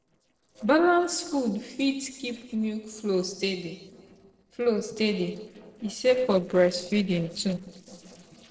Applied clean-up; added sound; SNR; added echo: neural separator model SepFormer DNS4.